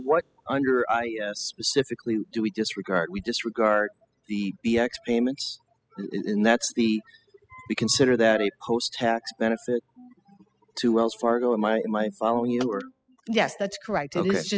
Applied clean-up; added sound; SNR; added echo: classical method spectral subtraction.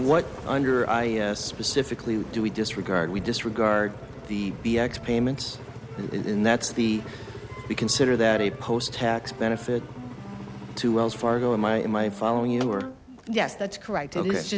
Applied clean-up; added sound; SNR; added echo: none; Engine; 13 dB; none.